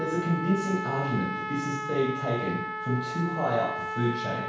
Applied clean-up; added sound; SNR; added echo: none; Trumpet; 4 dB; reverberation time 0.7 s.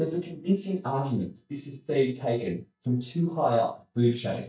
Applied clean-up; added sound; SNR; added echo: neural mask model DeepFilterNet 3.